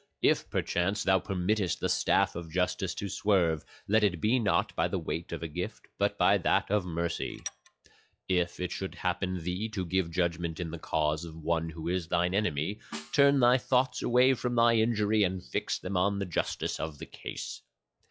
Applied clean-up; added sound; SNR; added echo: classical method log-MMSE.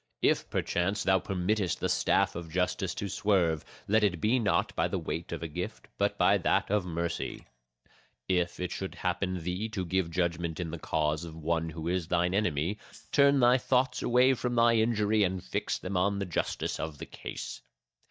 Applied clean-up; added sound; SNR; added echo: neural mask model DeepFilterNet 3.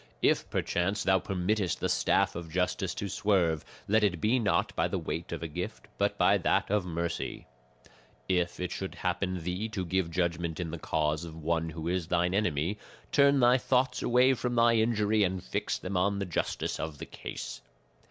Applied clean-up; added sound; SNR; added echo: none; none; none; none.